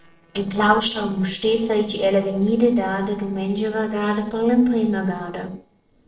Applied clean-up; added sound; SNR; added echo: neural separator model SepFormer DNS4.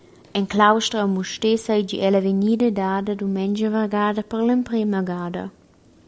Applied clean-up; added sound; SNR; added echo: none; none; none; none.